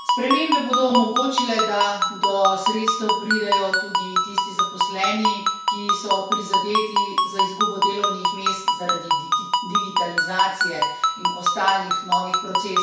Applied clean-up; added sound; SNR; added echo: none; Ringtone; -4 dB; reverberation time 0.5 s.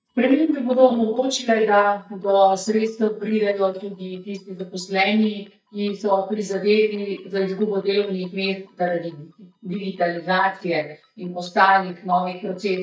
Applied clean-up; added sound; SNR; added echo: neural mask model DeepFilterNet 3.